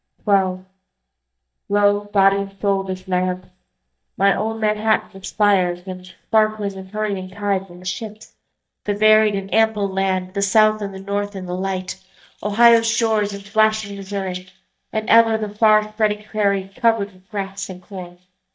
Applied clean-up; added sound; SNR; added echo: neural mask model DeepFilterNet 3.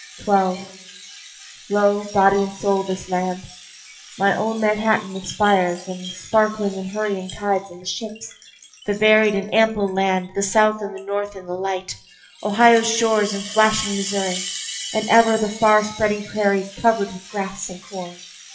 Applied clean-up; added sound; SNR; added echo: classical method WPE with log-MMSE.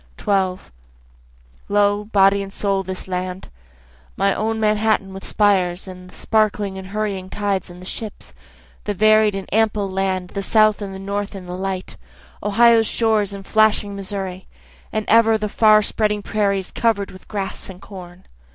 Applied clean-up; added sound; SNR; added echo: none; none; none; none.